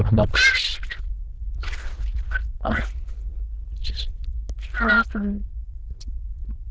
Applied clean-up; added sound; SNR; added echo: neural diffusion model UNIVERSE++.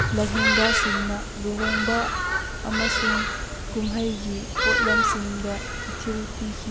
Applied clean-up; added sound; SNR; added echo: none; Bird vocalization, bird call, bird song; -4 dB; none.